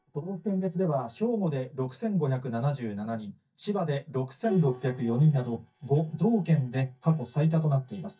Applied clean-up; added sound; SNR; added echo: neural mask model DeepFilterNet 3.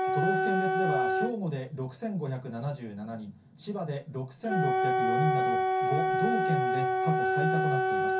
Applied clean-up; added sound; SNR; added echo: none; Wind instrument, woodwind instrument; -4 dB; reverberation time 0.3 s.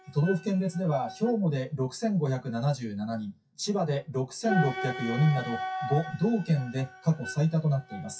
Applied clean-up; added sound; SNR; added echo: classical method WPE with log-MMSE.